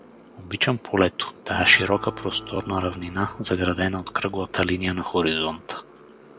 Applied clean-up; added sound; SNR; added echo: none; Motorcycle + Acoustic guitar; 18 dB; none.